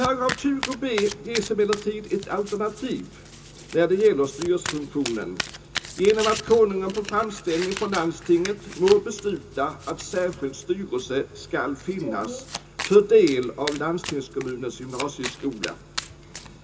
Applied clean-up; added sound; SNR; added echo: none; Domestic sounds, home sounds; 12 dB; reverberation time 0.2 s.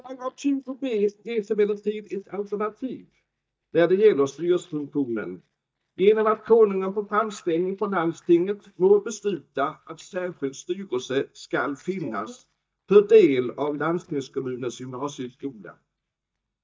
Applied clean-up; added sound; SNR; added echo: neural mask model DeepFilterNet 3.